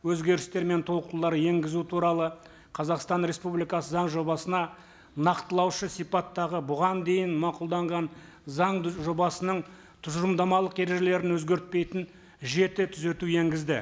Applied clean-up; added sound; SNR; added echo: none; none; none; none.